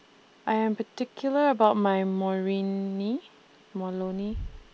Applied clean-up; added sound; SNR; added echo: none; Toilet flush; 19 dB; none.